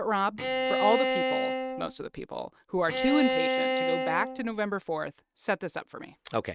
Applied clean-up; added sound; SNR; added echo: neural mask model RNNoise.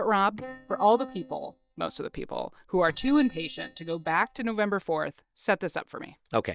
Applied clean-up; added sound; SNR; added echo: neural mask model DeepFilterNet 3.